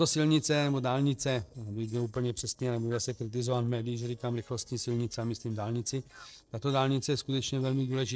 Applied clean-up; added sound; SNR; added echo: neural separator model SepFormer DNS4.